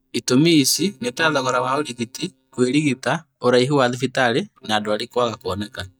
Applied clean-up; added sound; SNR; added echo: neural mask model DeepFilterNet 3.